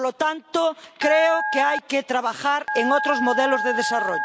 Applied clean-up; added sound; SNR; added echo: none; Telephone; 4 dB; none.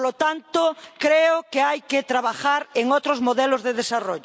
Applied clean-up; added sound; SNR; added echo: none; none; none; none.